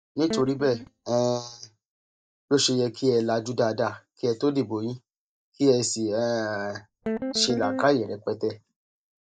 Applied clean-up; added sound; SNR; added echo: neural mask model DeepFilterNet 3.